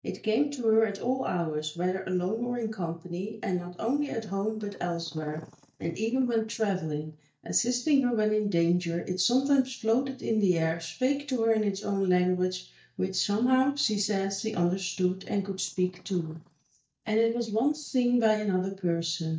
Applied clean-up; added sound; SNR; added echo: neural mask model DeepFilterNet 3.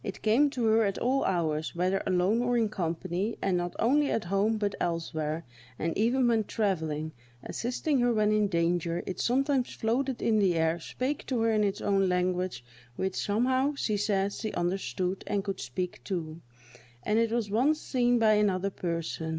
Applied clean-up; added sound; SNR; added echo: none; none; none; none.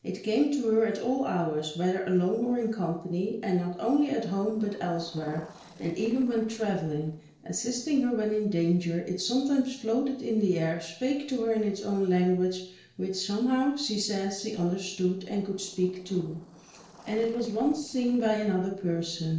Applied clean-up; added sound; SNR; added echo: neural separator model SepFormer DNS4.